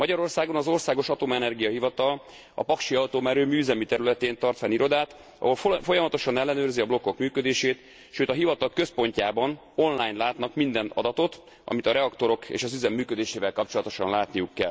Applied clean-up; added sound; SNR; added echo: none; none; none; none.